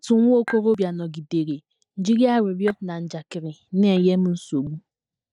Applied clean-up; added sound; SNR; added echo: neural mask model DeepFilterNet 3.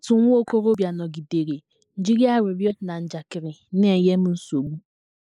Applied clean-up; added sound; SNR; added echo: neural mask model Resemble Enhance denoiser.